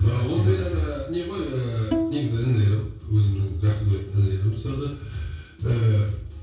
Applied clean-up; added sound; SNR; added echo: none; Bowed string instrument; 7 dB; reverberation time 0.6 s.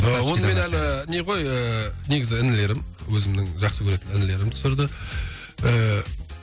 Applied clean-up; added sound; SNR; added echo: none; none; none; none.